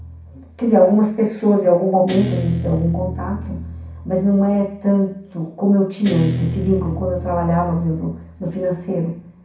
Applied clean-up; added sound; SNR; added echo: none; Guitar; 10 dB; reverberation time 0.6 s.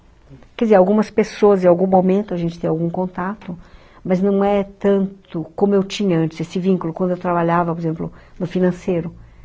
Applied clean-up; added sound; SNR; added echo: none; none; none; none.